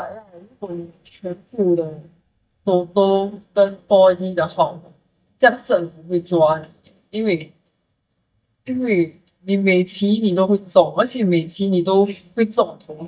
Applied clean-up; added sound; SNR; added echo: neural mask model DeepFilterNet 3.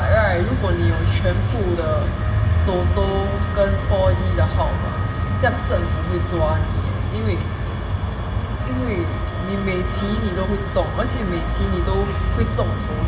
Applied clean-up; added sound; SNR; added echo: none; Wind instrument, woodwind instrument; 18 dB; reverberation time 2.6 s.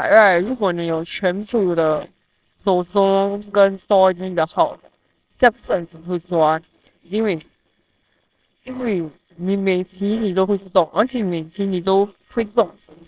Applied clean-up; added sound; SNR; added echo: neural separator model SepFormer WHAMR!.